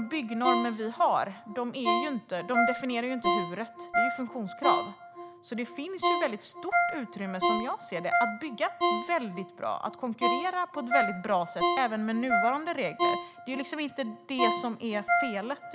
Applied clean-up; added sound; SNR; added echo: none; Ringtone; -1 dB; none.